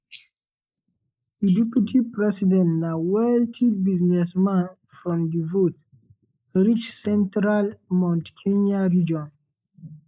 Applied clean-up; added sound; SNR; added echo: neural mask model Resemble Enhance denoiser.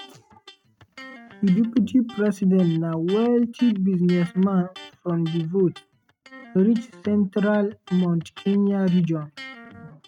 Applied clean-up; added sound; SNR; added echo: neural mask model RNNoise.